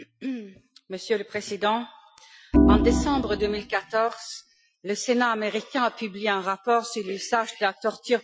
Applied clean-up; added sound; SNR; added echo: classical method Wiener filter.